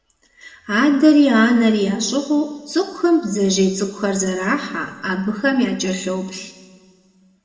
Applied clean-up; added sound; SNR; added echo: none; none; none; reverberation time 1.5 s.